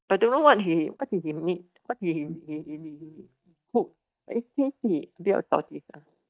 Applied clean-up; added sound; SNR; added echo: neural mask model DeepFilterNet 3.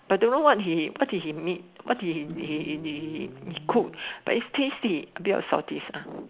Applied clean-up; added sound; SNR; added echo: none; Guitar; 18 dB; none.